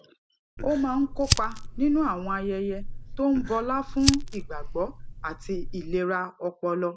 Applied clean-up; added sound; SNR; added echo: none; Fire; 3 dB; none.